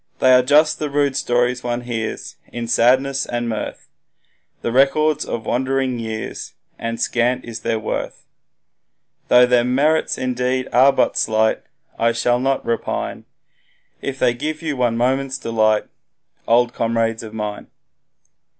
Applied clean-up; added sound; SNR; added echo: none; none; none; none.